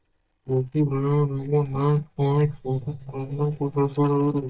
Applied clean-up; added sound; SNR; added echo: neural mask model DeepFilterNet 3.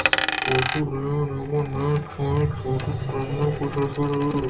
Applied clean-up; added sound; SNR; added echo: none; Coin (dropping); 6 dB; reverberation time 0.2 s.